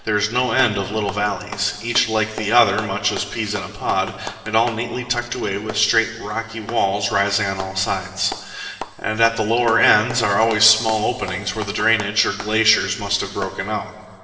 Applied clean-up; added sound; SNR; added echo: none; Clapping; 16 dB; reverberation time 2.8 s.